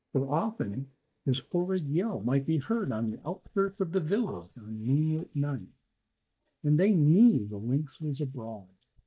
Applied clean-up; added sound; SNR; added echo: neural mask model DeepFilterNet 3.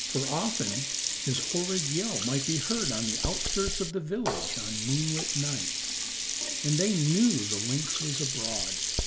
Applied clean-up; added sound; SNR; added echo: none; Sink (filling or washing); 0 dB; none.